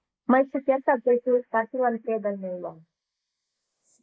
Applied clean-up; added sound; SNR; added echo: neural mask model Resemble Enhance denoiser.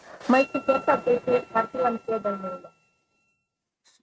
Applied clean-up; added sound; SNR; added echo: neural mask model RNNoise.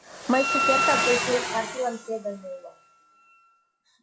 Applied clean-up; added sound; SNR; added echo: classical method log-MMSE.